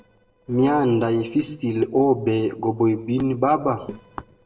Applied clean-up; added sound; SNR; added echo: neural separator model SepFormer DNS4.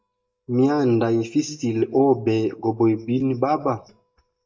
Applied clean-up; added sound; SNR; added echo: neural mask model DeepFilterNet 3.